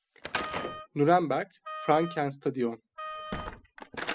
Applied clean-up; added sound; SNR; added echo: classical method spectral subtraction.